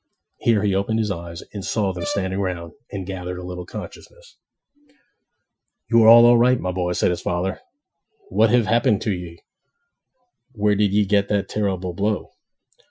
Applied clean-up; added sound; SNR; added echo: classical method Wiener filter.